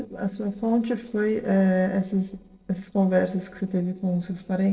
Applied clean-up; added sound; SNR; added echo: neural separator model SepFormer DNS4.